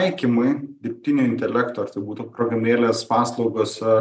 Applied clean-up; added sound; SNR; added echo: none; none; none; none.